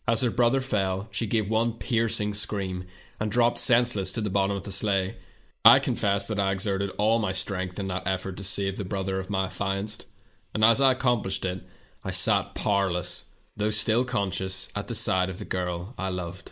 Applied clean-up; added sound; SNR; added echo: neural mask model Resemble Enhance denoiser.